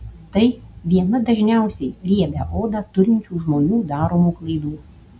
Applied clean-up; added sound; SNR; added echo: none; none; none; none.